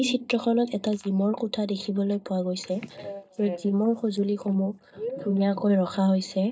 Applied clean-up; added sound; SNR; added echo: neural mask model DeepFilterNet 3.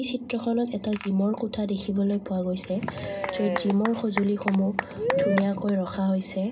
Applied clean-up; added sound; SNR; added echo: none; Applause / Cheering / Clapping; 4 dB; reverberation time 0.2 s.